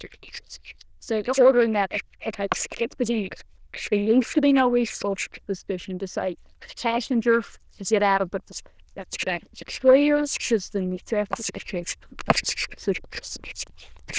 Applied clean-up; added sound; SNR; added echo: neural diffusion model UNIVERSE++.